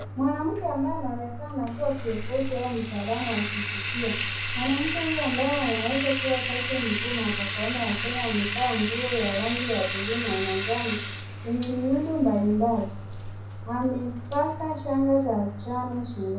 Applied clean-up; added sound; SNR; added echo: none; Bathtub (filling or washing); -1 dB; reverberation time 0.6 s.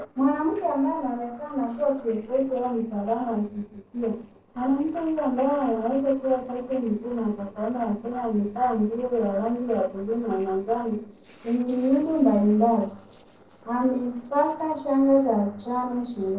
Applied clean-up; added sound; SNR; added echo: neural separator model SepFormer DNS4.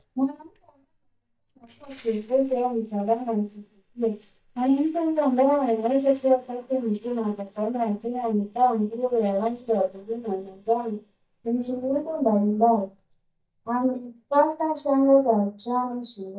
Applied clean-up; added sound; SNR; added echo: neural mask model DeepFilterNet 3.